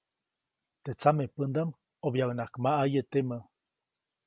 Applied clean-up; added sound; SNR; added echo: none; none; none; none.